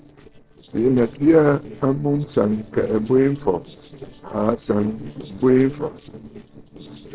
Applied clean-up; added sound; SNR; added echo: neural separator model SepFormer DNS4.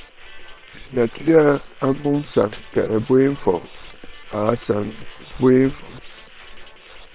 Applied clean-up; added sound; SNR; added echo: neural separator model SepFormer WHAM!.